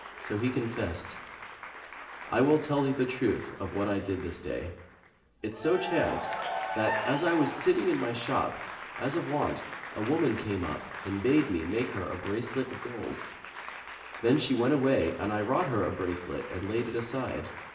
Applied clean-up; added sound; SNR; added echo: none; Applause / Cheering; 10 dB; reverberation time 0.9 s.